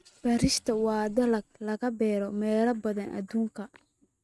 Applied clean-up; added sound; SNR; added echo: neural mask model RNNoise.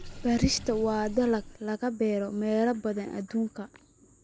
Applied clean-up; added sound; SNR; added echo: none; Sink (filling or washing) / Water; 17 dB; none.